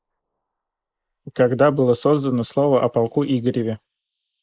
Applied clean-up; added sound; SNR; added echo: neural mask model Resemble Enhance denoiser.